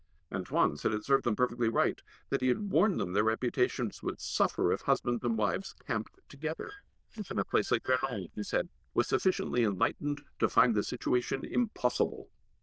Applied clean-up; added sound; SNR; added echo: neural diffusion model UNIVERSE++.